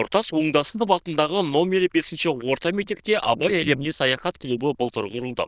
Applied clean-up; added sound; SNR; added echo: neural diffusion model UNIVERSE++.